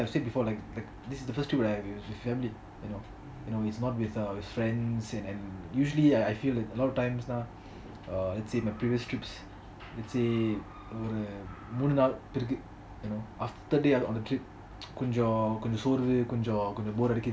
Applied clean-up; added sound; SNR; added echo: none; none; none; none.